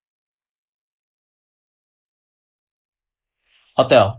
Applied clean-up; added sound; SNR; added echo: neural mask model Resemble Enhance denoiser.